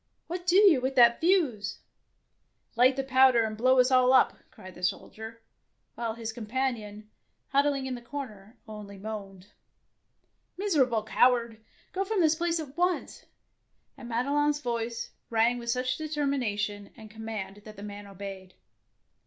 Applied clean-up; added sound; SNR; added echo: none; none; none; none.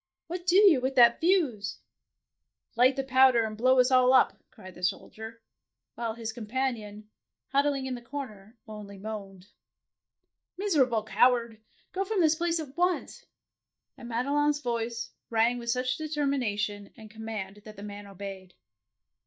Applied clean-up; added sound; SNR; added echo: neural mask model DeepFilterNet 3.